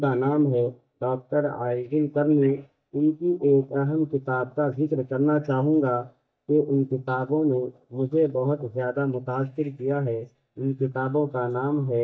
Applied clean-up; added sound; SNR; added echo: neural mask model DeepFilterNet 3.